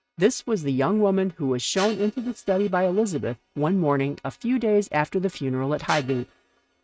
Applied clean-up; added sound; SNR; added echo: neural mask model RNNoise.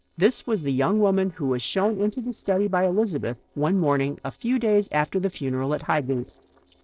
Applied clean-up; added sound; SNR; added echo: neural separator model SepFormer DNS4.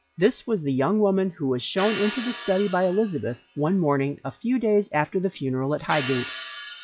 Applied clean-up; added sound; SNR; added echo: classical method log-MMSE.